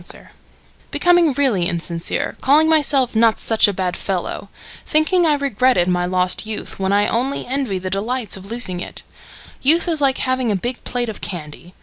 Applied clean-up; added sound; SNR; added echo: none; none; none; none.